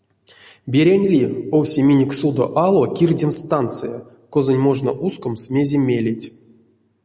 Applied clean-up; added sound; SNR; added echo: none; none; none; none.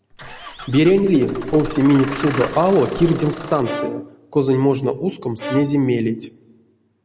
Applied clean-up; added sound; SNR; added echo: none; Engine starting / Bus + Bowed string instrument; 13 dB; none.